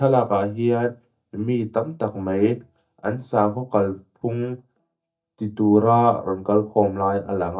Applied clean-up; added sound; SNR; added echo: neural mask model DeepFilterNet 3.